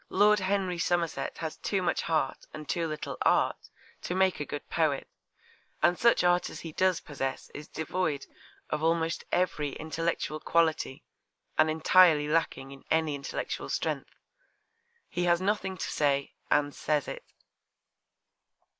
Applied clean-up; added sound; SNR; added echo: neural mask model Resemble Enhance denoiser.